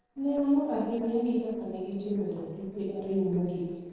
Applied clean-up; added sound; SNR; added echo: neural separator model SepFormer DNS4.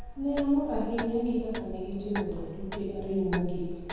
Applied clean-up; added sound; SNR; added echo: none; Clock; 7 dB; reverberation time 1.2 s.